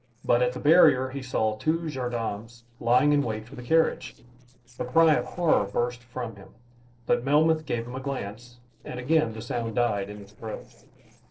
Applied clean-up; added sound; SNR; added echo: neural separator model SepFormer DNS4.